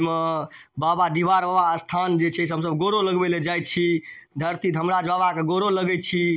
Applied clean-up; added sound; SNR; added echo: none; none; none; none.